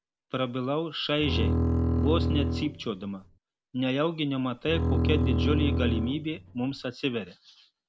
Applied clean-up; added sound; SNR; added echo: none; Bowed string instrument; -3 dB; none.